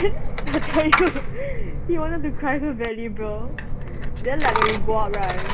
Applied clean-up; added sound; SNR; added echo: none; Coin (dropping); -3 dB; none.